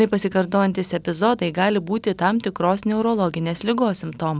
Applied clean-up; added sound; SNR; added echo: none; none; none; none.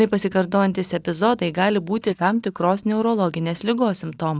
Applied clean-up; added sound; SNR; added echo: neural mask model DeepFilterNet 3.